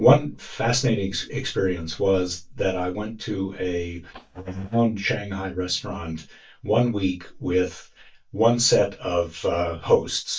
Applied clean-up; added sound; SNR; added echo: neural mask model DeepFilterNet 3.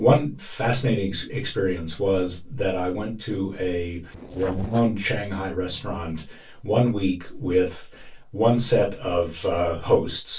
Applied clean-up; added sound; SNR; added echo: neural separator model SepFormer DNS4.